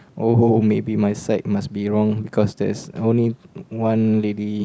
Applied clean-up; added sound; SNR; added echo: none; none; none; none.